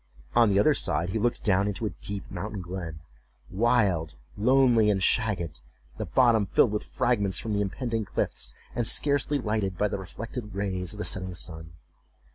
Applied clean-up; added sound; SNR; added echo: none; none; none; none.